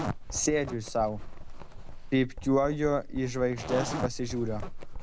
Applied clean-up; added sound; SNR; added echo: none; Zipper (clothing) + Writing; 6 dB; none.